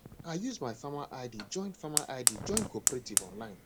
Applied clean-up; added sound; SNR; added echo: none; Fire; -3 dB; none.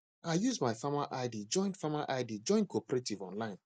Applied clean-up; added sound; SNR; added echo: none; none; none; none.